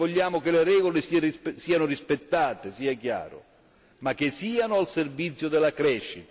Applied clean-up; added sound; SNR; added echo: none; none; none; none.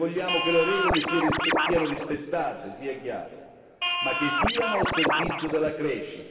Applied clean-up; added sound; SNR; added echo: none; Scratching (performance technique); -2 dB; reverberation time 2.1 s.